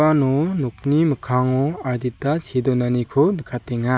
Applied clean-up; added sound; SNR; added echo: none; none; none; none.